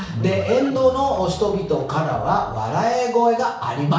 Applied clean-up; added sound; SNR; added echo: none; Livestock, farm animals, working animals; 18 dB; reverberation time 0.6 s.